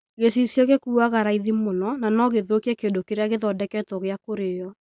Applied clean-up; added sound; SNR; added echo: none; none; none; none.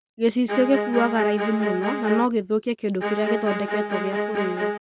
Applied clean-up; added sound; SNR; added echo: none; Bowed string instrument; 2 dB; none.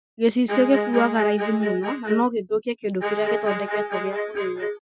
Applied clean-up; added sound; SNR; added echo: classical method Wiener filter.